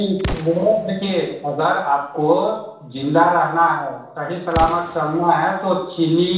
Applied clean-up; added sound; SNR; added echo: none; Explosion; 15 dB; reverberation time 0.7 s.